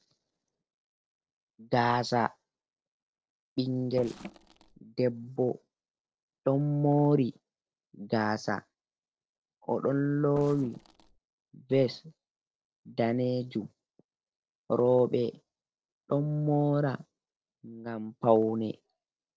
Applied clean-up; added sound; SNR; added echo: neural separator model SepFormer DNS4.